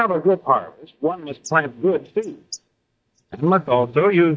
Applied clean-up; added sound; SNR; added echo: neural mask model DeepFilterNet 3.